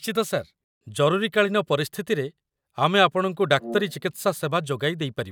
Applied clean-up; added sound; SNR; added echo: none; Brass instrument; 15 dB; none.